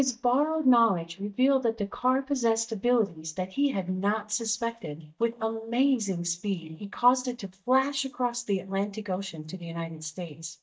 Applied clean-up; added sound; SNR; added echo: neural mask model DeepFilterNet 3.